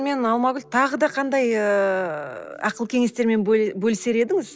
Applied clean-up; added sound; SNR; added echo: none; none; none; none.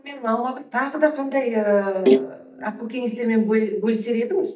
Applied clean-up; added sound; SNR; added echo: neural mask model DeepFilterNet 3.